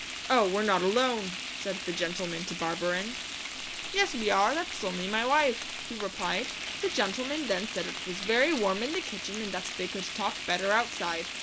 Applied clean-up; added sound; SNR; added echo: none; Frying (food); 7 dB; none.